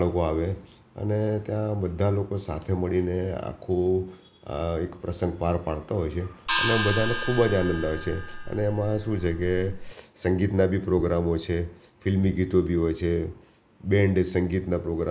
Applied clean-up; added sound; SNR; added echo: none; Gong; 5 dB; none.